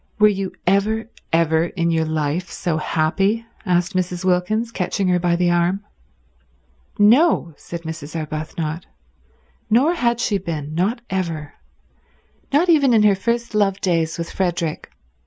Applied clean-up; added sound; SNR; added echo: none; none; none; none.